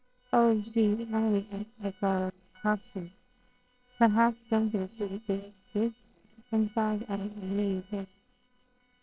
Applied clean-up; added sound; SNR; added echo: neural separator model SepFormer WHAMR!.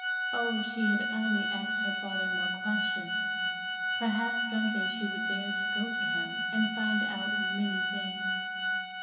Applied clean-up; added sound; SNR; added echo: none; Organ; -3 dB; reverberation time 2.7 s.